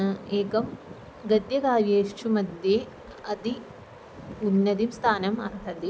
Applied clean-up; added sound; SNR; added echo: none; Bird vocalization, bird call, bird song; 20 dB; none.